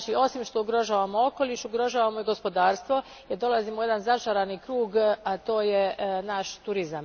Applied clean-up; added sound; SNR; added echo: none; none; none; none.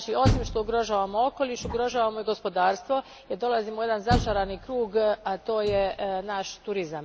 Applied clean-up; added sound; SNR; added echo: none; Door; 7 dB; none.